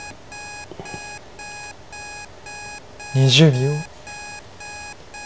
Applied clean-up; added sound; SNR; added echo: none; Alarm; 14 dB; none.